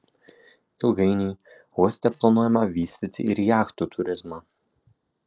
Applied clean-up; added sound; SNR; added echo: neural separator model SepFormer DNS4.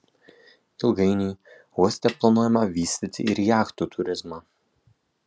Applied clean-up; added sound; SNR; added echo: none; Snare drum; 19 dB; none.